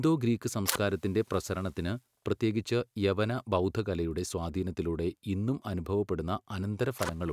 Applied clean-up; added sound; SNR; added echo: neural mask model RNNoise.